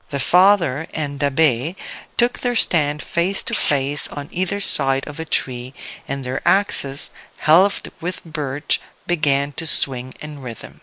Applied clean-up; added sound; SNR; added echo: neural mask model Resemble Enhance denoiser.